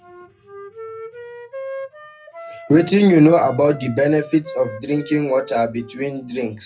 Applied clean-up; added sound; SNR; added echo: classical method WPE with log-MMSE.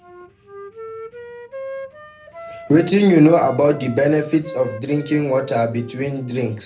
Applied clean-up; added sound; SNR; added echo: none; Wind instrument, woodwind instrument; 17 dB; reverberation time 0.3 s.